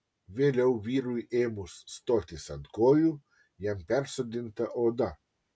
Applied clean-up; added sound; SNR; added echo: none; none; none; none.